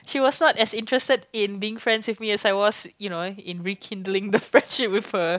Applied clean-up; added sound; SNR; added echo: none; none; none; none.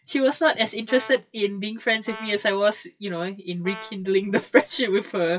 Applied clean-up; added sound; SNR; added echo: classical method WPE with log-MMSE.